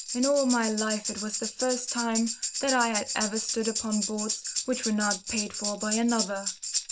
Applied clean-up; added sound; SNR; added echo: none; Tambourine; 3 dB; none.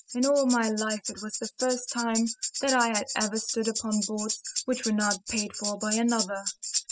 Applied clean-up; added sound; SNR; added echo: classical method spectral subtraction.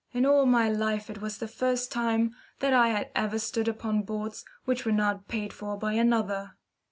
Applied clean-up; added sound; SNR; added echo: none; none; none; none.